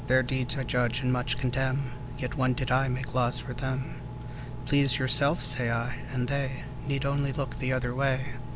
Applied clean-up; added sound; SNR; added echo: none; Engine; 9 dB; none.